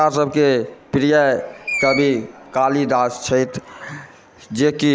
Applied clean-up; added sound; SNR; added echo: none; Screech; 13 dB; none.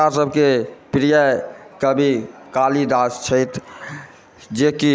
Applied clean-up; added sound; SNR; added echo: none; none; none; none.